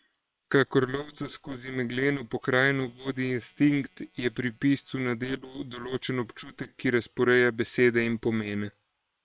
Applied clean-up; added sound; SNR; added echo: neural separator model SepFormer WHAM!.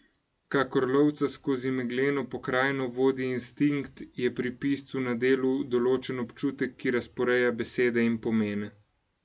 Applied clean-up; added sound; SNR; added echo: none; none; none; none.